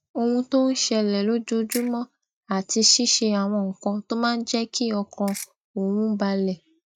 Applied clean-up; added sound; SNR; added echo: neural mask model RNNoise.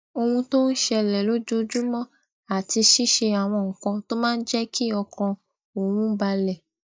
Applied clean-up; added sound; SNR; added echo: neural mask model DeepFilterNet 3.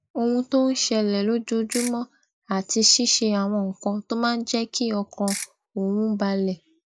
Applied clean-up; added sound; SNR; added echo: neural mask model Resemble Enhance denoiser.